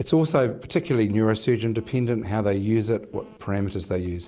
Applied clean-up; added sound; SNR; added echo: none; none; none; none.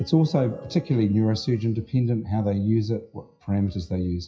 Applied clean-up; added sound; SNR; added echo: classical method WPE with log-MMSE.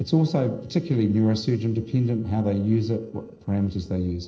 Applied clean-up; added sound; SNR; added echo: neural separator model SepFormer DNS4.